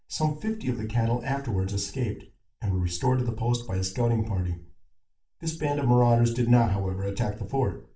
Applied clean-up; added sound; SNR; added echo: none; none; none; reverberation time 0.3 s.